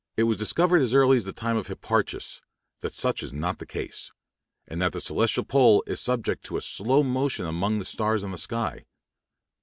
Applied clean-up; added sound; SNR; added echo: none; none; none; none.